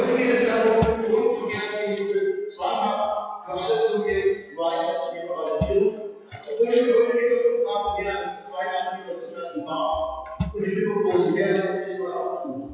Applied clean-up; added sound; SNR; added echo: classical method WPE with log-MMSE.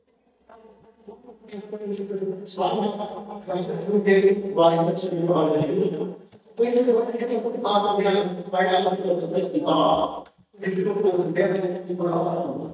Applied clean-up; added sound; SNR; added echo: neural mask model DeepFilterNet 3.